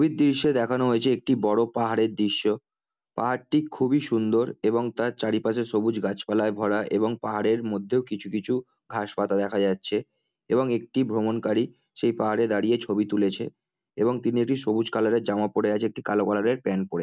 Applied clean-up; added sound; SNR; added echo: none; none; none; none.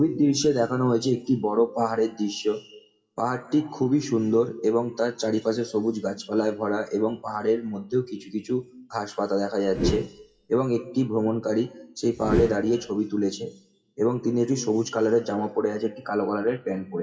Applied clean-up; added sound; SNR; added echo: classical method WPE with log-MMSE.